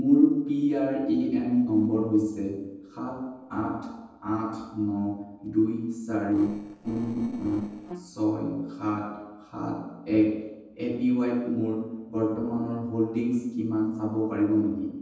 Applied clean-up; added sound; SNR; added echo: neural separator model SepFormer DNS4.